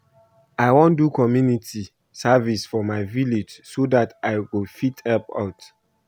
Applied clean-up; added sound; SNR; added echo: none; none; none; none.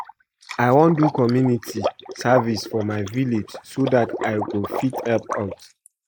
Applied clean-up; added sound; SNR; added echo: neural mask model Resemble Enhance denoiser.